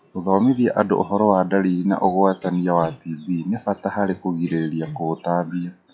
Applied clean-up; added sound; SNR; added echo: classical method log-MMSE.